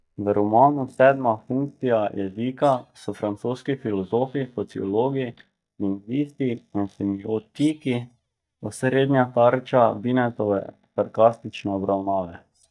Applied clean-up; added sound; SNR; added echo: neural mask model DeepFilterNet 3.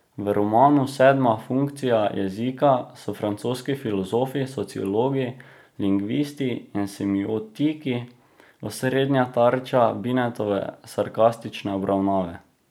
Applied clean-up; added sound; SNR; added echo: none; none; none; none.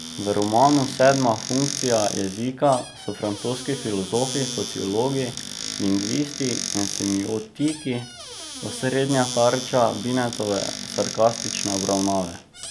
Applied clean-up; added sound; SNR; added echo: none; Squeak / Cupboard open or close; 8 dB; none.